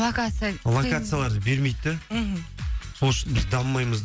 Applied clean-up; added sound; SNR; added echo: none; none; none; none.